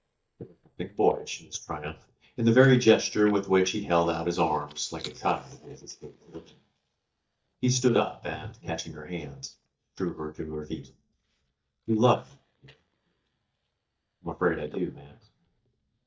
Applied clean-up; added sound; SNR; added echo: neural mask model DeepFilterNet 3.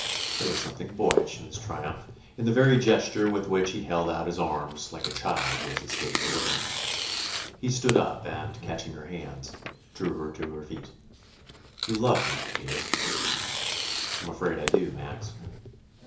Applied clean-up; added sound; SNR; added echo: none; Tearing; 3 dB; reverberation time 0.7 s.